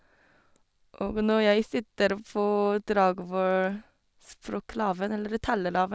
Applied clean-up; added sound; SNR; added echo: none; none; none; none.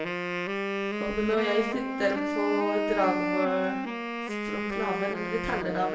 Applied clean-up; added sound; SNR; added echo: none; Wind instrument, woodwind instrument; 0 dB; reverberation time 0.7 s.